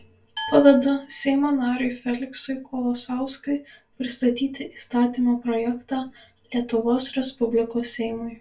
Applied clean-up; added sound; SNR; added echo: none; Glass; 15 dB; reverberation time 0.2 s.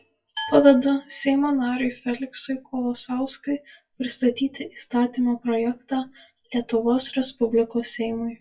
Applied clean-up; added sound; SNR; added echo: classical method WPE with log-MMSE.